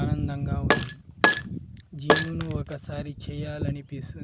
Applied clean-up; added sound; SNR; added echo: none; Glass; -4 dB; none.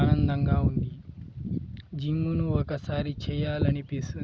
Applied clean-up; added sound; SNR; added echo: none; none; none; none.